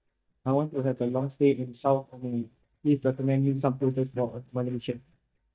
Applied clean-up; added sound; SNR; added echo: neural mask model DeepFilterNet 3.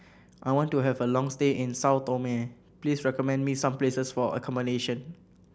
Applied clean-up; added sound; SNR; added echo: none; none; none; none.